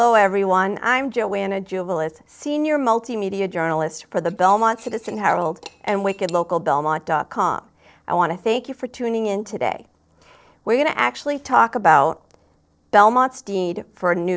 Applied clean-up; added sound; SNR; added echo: neural separator model SepFormer DNS4.